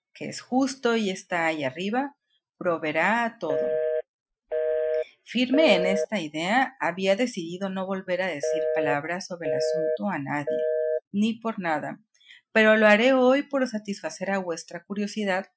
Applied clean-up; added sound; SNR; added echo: classical method Wiener filter.